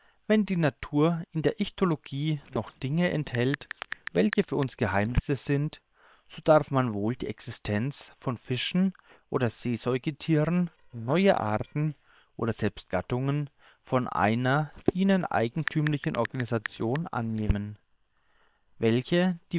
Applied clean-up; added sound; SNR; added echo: neural separator model SepFormer WHAM!.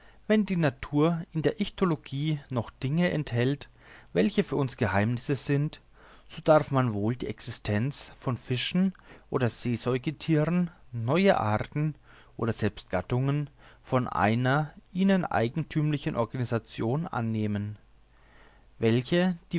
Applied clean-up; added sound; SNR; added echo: none; none; none; none.